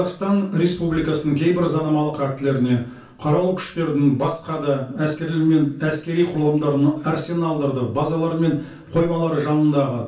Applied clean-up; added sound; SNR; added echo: none; none; none; reverberation time 0.2 s.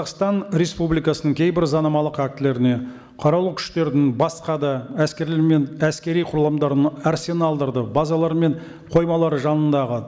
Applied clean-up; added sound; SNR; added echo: none; none; none; none.